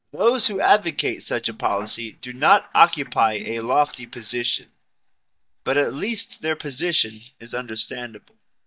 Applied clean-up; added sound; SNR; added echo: neural mask model DeepFilterNet 3.